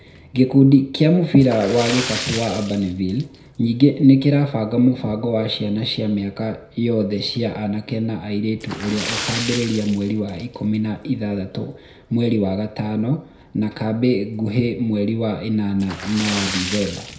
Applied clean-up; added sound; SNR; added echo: none; Splash, splatter; 14 dB; reverberation time 0.4 s.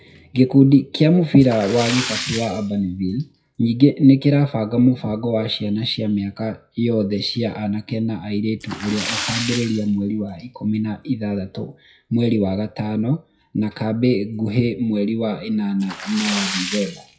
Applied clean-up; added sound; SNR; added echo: classical method WPE with log-MMSE.